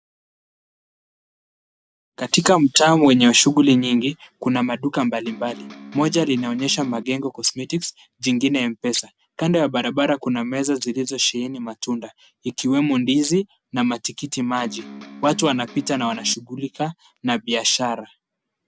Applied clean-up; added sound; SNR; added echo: none; Electric guitar; 16 dB; none.